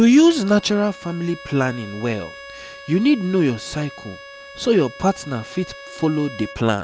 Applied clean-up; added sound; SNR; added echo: none; Bowed string instrument; 19 dB; none.